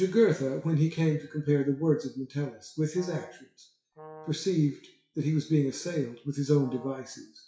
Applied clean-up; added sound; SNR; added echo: classical method WPE with log-MMSE.